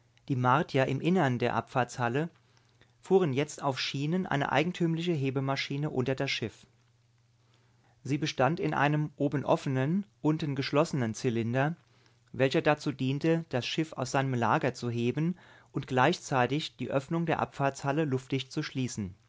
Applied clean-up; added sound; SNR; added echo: none; none; none; none.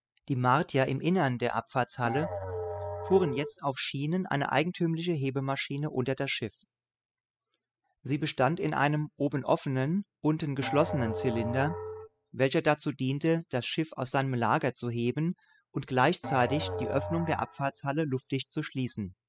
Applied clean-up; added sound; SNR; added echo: classical method spectral subtraction.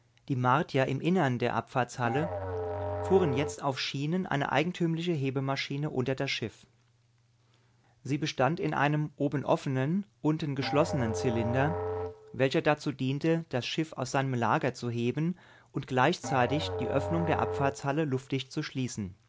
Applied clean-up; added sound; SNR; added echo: none; Musical instrument; 6 dB; none.